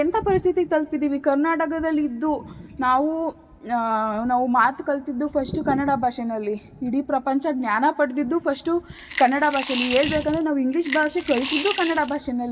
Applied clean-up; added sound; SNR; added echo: none; Coin (dropping) / Glass; 3 dB; reverberation time 1.9 s.